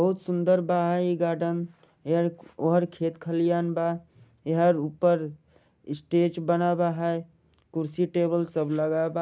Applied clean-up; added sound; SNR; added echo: none; none; none; none.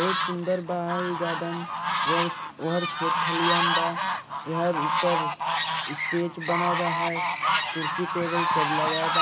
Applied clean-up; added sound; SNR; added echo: none; Fowl; -3 dB; none.